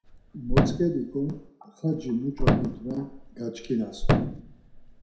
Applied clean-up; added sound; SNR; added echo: none; Thump, thud; -3 dB; reverberation time 0.6 s.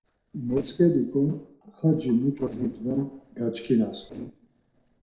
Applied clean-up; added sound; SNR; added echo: neural separator model SepFormer DNS4.